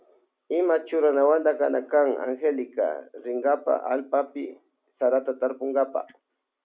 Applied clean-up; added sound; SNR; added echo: none; none; none; none.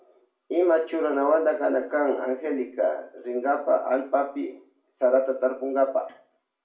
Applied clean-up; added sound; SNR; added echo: none; none; none; reverberation time 0.4 s.